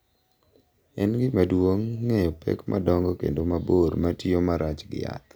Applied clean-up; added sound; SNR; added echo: none; none; none; none.